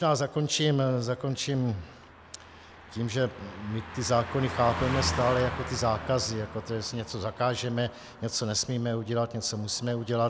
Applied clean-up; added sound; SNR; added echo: none; Car passing by; 11 dB; none.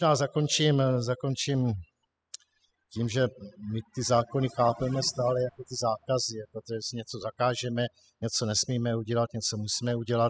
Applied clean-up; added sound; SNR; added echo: classical method spectral subtraction.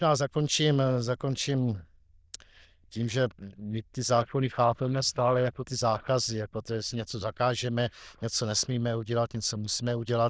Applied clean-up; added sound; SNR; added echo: neural diffusion model UNIVERSE++.